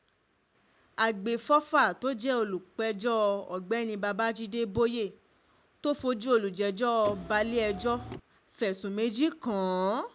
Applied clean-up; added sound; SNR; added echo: none; Car; 12 dB; none.